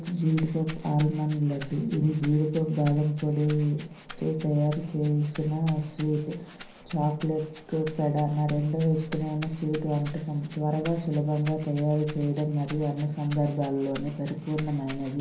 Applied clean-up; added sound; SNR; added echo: none; Rattle (instrument); 10 dB; reverberation time 0.6 s.